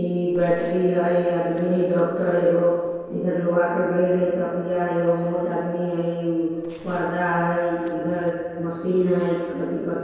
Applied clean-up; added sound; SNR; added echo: neural separator model SepFormer DNS4.